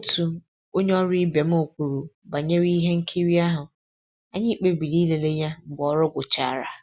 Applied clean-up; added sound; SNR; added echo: none; none; none; none.